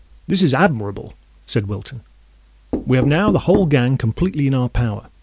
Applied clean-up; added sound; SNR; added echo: none; Knock; 12 dB; none.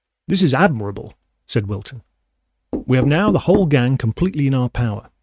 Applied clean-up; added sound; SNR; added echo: neural mask model RNNoise.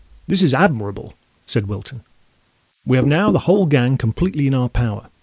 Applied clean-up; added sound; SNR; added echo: neural mask model Resemble Enhance denoiser.